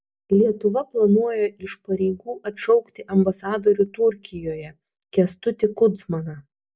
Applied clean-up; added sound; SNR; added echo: none; none; none; none.